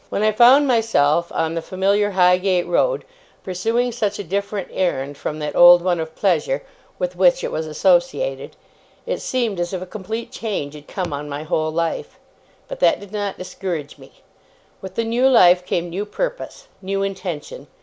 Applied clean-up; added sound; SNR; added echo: none; none; none; none.